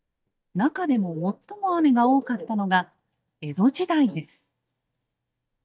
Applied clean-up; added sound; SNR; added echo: neural mask model DeepFilterNet 3.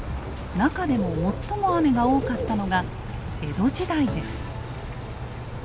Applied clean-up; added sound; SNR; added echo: none; Bird / Rain; 6 dB; none.